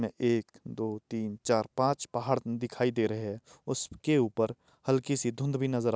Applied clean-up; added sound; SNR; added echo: none; none; none; none.